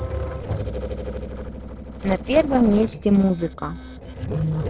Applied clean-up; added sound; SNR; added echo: neural separator model SepFormer DNS4.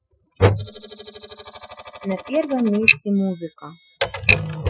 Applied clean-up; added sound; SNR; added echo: classical method Wiener filter.